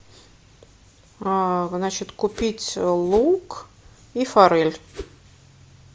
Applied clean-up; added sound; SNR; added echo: none; Whoosh, swoosh, swish; 14 dB; none.